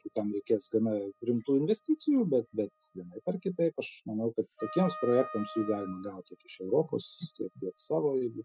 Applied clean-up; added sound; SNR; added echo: classical method spectral subtraction.